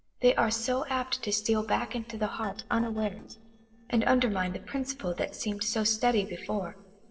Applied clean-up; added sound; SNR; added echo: neural separator model SepFormer DNS4.